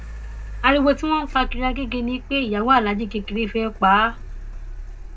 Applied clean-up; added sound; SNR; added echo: none; Car; 10 dB; reverberation time 0.2 s.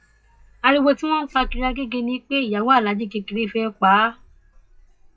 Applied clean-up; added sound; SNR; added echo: classical method WPE with log-MMSE.